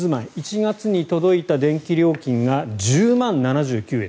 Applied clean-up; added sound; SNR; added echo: none; none; none; none.